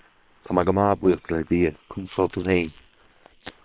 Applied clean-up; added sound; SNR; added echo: neural separator model SepFormer WHAM!.